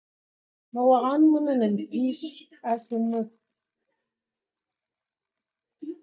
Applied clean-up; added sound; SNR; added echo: neural mask model DeepFilterNet 3.